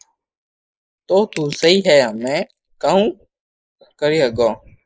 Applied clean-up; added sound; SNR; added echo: neural mask model Resemble Enhance denoiser.